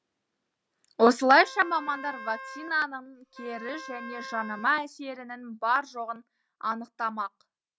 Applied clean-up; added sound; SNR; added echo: none; Wind instrument, woodwind instrument; 14 dB; none.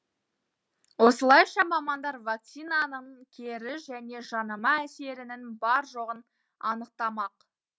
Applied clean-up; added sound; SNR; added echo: none; none; none; none.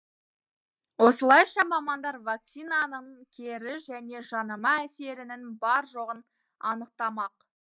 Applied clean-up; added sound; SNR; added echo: neural mask model Resemble Enhance denoiser.